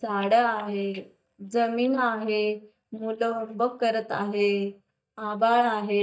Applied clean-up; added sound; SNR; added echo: neural mask model DeepFilterNet 3.